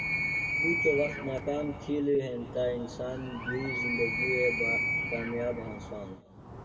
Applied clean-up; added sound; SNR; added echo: none; Animal; 1 dB; reverberation time 1.9 s.